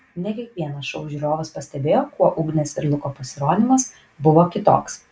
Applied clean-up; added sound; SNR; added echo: none; none; none; none.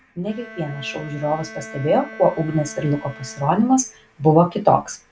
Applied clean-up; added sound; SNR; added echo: none; Bowed string instrument; 19 dB; none.